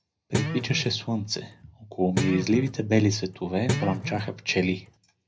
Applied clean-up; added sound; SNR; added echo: none; Guitar; 5 dB; reverberation time 0.3 s.